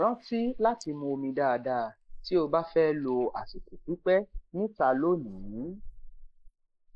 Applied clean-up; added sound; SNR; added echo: neural mask model Resemble Enhance denoiser.